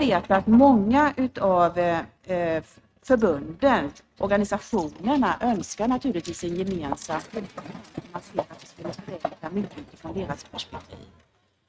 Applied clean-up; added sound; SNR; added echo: neural mask model RNNoise.